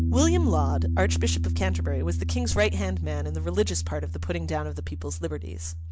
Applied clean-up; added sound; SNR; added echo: none; Piano; -2 dB; none.